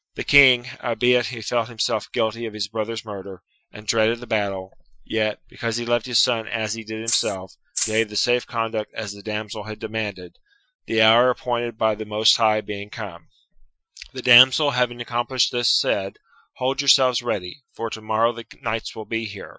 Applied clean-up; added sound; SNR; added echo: classical method Wiener filter.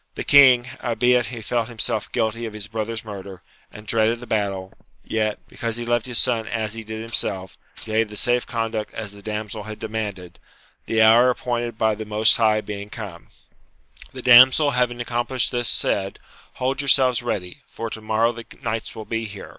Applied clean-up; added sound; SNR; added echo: neural mask model Resemble Enhance denoiser.